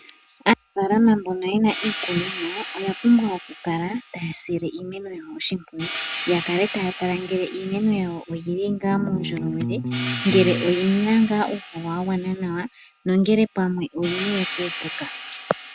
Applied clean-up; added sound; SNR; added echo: none; Bass guitar + Hi-hat; 8 dB; none.